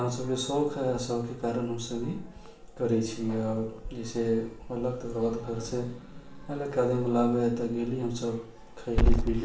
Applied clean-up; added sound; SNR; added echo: none; Growling / Hiss; 4 dB; reverberation time 0.4 s.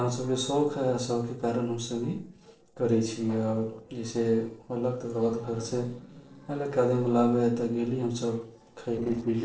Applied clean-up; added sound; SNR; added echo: neural separator model SepFormer DNS4.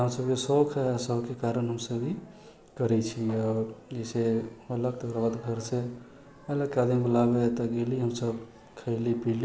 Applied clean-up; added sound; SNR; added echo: none; none; none; none.